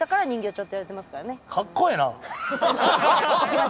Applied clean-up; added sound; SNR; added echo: none; none; none; none.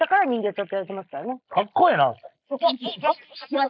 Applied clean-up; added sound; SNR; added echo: neural mask model Resemble Enhance denoiser.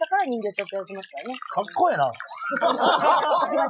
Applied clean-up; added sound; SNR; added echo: classical method Wiener filter.